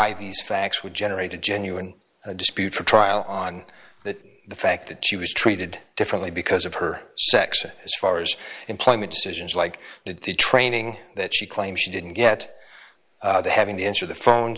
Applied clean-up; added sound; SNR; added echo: none; none; none; none.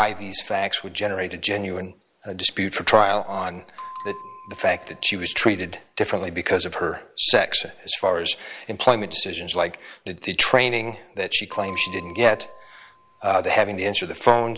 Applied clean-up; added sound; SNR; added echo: none; Bell; 18 dB; none.